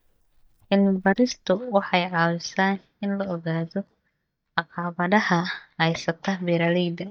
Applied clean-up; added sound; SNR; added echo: neural mask model DeepFilterNet 3.